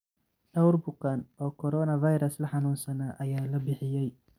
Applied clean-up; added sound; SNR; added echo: none; none; none; none.